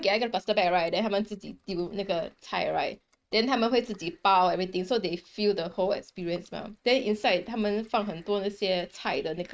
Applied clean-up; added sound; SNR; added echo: neural mask model RNNoise.